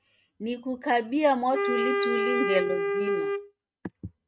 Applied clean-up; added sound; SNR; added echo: neural mask model RNNoise.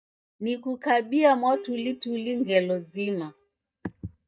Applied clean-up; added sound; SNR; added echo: neural mask model DeepFilterNet 3.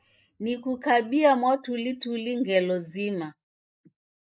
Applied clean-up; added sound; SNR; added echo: neural mask model Resemble Enhance denoiser.